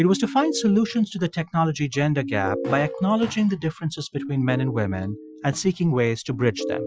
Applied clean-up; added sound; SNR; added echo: classical method Wiener filter.